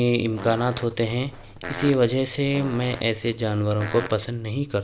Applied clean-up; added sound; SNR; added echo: none; Fart; 14 dB; none.